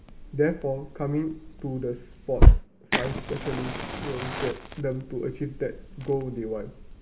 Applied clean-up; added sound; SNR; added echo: none; Fire; -5 dB; reverberation time 0.8 s.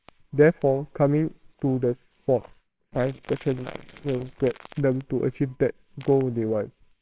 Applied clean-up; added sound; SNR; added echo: neural separator model SepFormer WHAMR!.